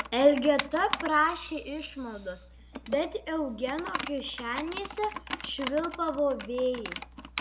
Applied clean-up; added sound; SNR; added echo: none; Computer keyboard; 10 dB; none.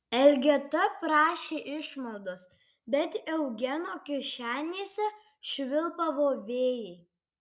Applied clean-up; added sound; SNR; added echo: none; none; none; none.